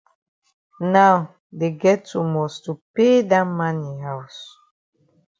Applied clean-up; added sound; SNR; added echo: none; none; none; none.